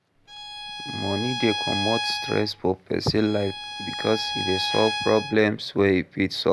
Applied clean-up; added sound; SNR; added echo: none; Bowed string instrument; 6 dB; none.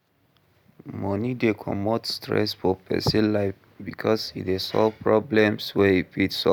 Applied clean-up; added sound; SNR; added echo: none; none; none; none.